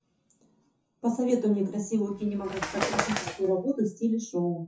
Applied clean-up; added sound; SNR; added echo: classical method WPE with log-MMSE.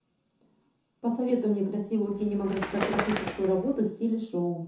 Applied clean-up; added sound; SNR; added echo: none; Bird; 7 dB; reverberation time 0.6 s.